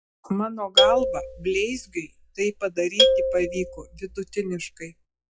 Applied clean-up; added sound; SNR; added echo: classical method log-MMSE.